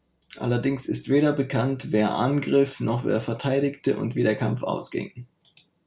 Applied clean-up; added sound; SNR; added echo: none; none; none; none.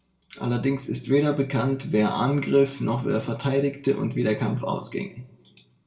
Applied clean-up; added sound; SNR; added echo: none; none; none; reverberation time 0.6 s.